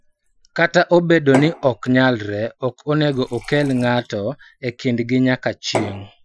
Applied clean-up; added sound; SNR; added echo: classical method Wiener filter.